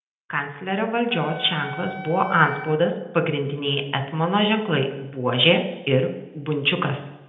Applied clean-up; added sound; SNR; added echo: none; Wind instrument, woodwind instrument; 13 dB; reverberation time 0.8 s.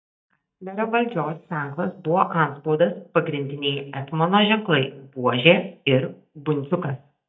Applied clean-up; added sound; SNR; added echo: neural mask model DeepFilterNet 3.